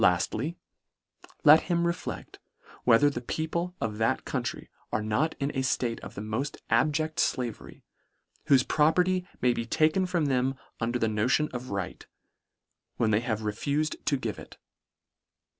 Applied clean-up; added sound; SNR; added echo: none; none; none; none.